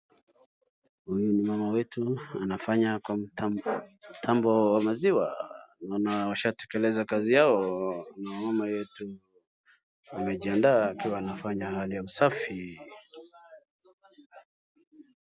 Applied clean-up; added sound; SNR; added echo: none; none; none; none.